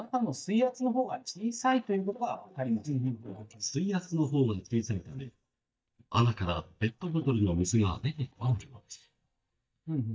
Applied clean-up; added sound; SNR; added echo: neural mask model DeepFilterNet 3.